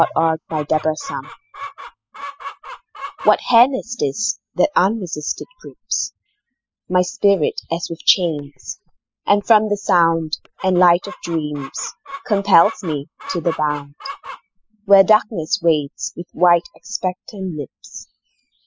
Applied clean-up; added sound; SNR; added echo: classical method spectral subtraction.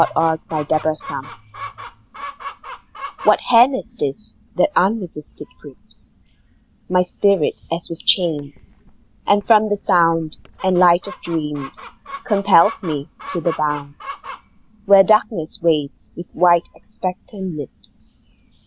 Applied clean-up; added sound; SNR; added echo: none; Chicken, rooster; 18 dB; none.